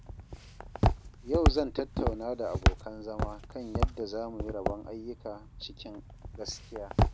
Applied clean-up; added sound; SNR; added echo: none; Walk, footsteps; -5 dB; none.